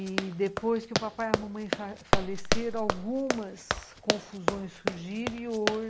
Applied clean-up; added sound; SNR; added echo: none; Run; -2 dB; none.